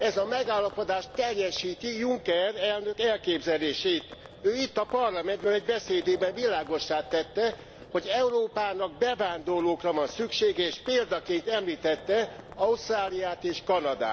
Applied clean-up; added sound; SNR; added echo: none; Livestock, farm animals, working animals; 20 dB; none.